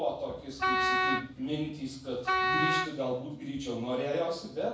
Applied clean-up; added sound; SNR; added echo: none; Wind instrument, woodwind instrument; -4 dB; reverberation time 0.6 s.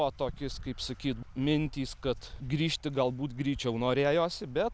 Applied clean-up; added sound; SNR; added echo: none; none; none; none.